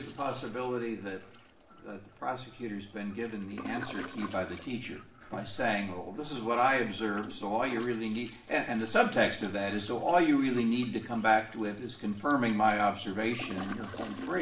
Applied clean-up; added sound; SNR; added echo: none; Toilet flush; 16 dB; reverberation time 0.7 s.